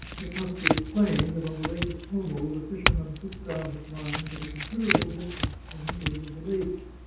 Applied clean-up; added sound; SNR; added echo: none; Chink, clink / Domestic sounds, home sounds; 0 dB; reverberation time 0.8 s.